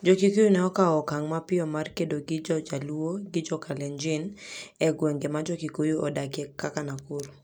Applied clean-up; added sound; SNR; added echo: none; none; none; none.